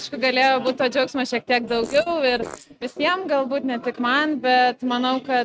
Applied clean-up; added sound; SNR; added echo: neural mask model RNNoise.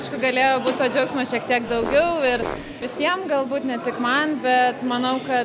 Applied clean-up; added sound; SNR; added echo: none; Fart; 9 dB; none.